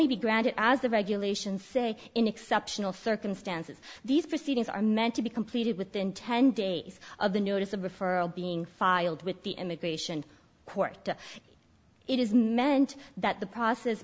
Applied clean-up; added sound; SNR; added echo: none; none; none; none.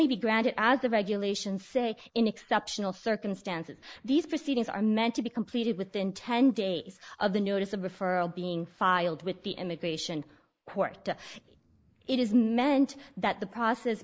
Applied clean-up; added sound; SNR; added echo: neural mask model Resemble Enhance denoiser.